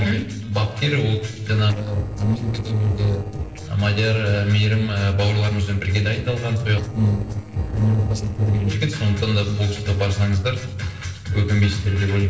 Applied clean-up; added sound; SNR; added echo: neural separator model SepFormer DNS4.